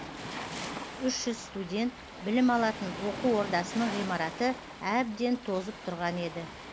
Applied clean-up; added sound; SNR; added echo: none; Waves, surf; 10 dB; none.